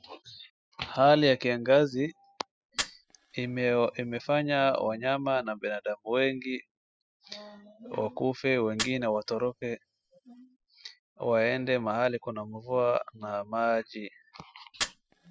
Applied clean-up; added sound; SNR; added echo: classical method spectral subtraction.